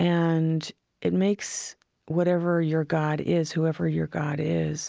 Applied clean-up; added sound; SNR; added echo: none; none; none; none.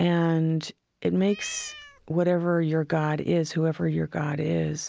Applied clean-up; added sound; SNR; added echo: none; Cat; 16 dB; none.